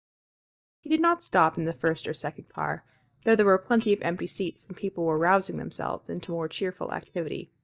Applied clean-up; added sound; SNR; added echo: neural mask model DeepFilterNet 3.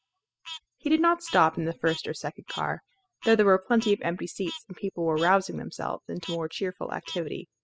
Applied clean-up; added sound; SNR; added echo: classical method spectral subtraction.